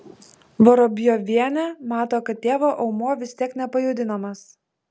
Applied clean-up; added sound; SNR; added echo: none; none; none; none.